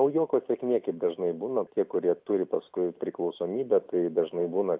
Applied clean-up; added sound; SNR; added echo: none; none; none; none.